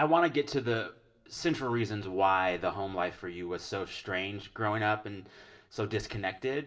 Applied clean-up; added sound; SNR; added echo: none; none; none; reverberation time 0.4 s.